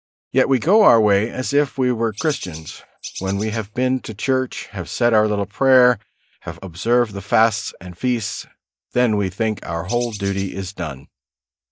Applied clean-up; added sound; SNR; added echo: neural mask model DeepFilterNet 3.